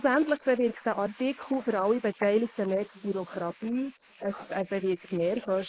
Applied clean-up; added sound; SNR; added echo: neural mask model Resemble Enhance denoiser.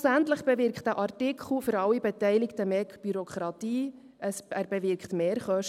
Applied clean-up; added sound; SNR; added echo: none; none; none; none.